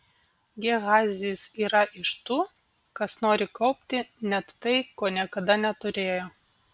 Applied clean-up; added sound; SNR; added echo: none; none; none; none.